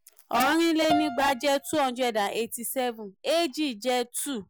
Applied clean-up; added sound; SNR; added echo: none; Piano; 10 dB; none.